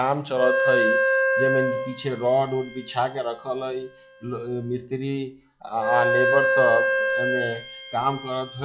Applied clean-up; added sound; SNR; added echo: classical method log-MMSE.